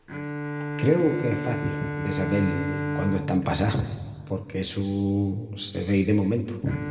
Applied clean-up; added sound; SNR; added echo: none; Bowed string instrument; 7 dB; reverberation time 1.6 s.